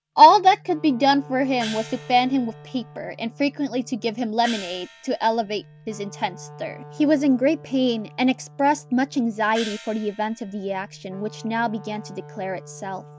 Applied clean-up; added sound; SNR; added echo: none; Gong + Wind instrument, woodwind instrument; 18 dB; none.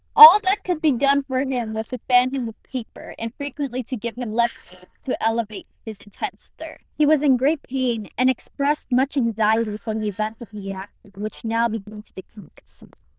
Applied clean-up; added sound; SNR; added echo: neural diffusion model UNIVERSE++.